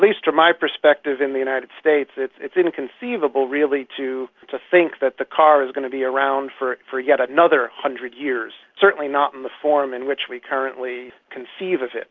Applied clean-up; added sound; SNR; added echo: none; none; none; none.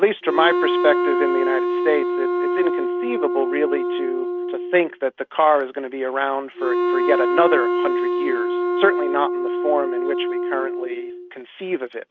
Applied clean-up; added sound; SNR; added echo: neural mask model RNNoise.